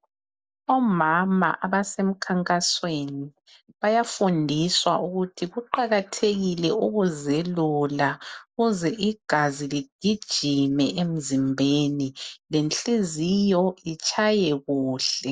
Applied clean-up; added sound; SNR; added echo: none; none; none; none.